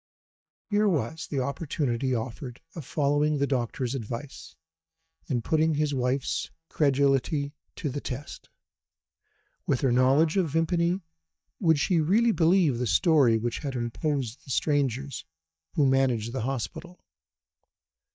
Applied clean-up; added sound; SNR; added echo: neural mask model DeepFilterNet 3.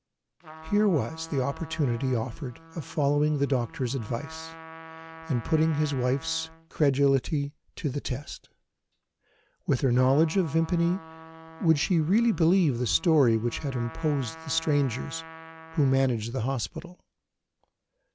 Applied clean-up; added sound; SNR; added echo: none; Trumpet; 19 dB; none.